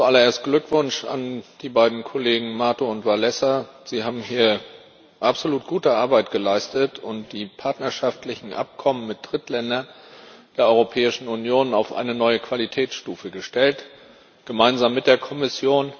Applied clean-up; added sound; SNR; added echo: none; none; none; none.